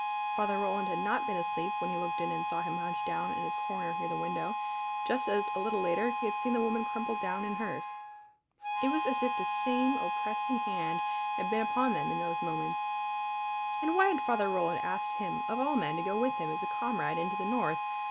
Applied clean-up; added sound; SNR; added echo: none; Harmonica; -1 dB; none.